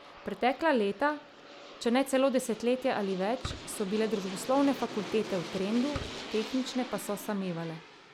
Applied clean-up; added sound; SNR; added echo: none; Fireworks + Aircraft; 12 dB; none.